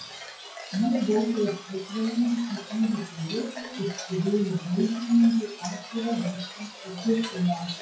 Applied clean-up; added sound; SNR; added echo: classical method WPE with log-MMSE.